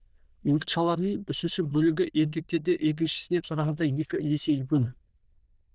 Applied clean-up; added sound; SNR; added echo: neural diffusion model UNIVERSE++.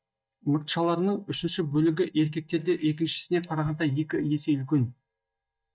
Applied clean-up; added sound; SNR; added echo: neural mask model DeepFilterNet 3.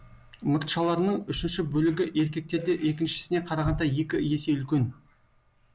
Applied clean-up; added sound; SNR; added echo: none; none; none; none.